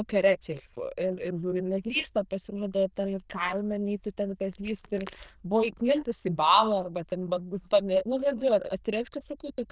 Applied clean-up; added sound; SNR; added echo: neural diffusion model UNIVERSE++.